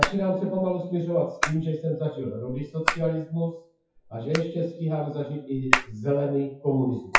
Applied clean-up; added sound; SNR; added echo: classical method WPE with log-MMSE.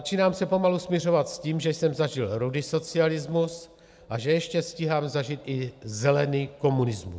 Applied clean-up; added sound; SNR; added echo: none; none; none; none.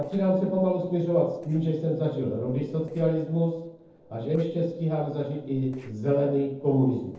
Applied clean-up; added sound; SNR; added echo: neural separator model SepFormer DNS4.